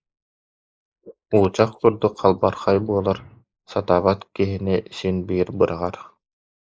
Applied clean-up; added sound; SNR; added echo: neural mask model Resemble Enhance denoiser.